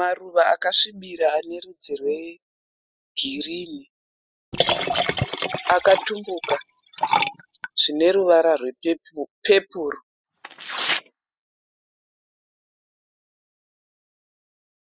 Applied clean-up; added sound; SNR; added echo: classical method spectral subtraction.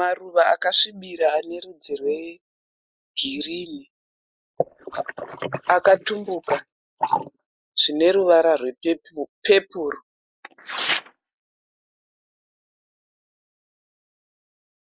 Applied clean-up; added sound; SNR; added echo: neural mask model Resemble Enhance denoiser.